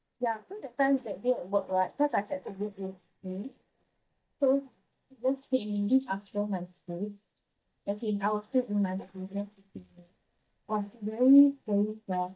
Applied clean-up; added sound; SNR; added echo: neural mask model DeepFilterNet 3.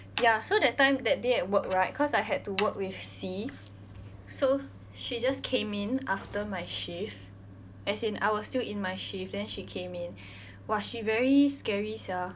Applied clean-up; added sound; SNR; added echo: none; none; none; none.